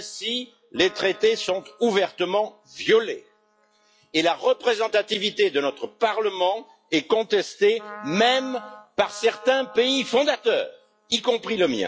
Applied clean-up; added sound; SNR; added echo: classical method log-MMSE.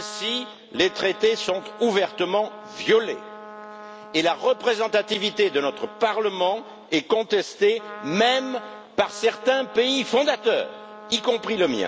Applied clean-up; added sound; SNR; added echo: none; Trumpet; 17 dB; none.